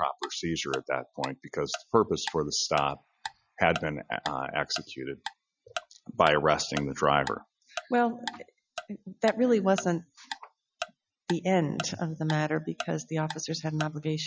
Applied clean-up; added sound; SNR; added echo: classical method Wiener filter.